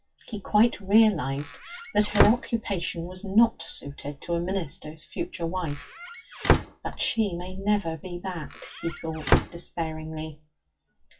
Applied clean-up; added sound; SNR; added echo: classical method WPE with log-MMSE.